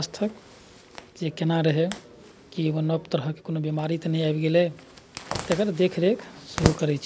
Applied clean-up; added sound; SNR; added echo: none; Zipper (clothing); 9 dB; none.